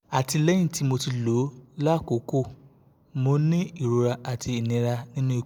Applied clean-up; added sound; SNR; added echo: none; none; none; none.